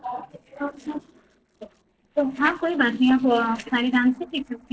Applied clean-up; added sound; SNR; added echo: neural separator model SepFormer DNS4.